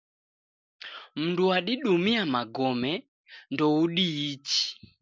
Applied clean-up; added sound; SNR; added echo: none; none; none; none.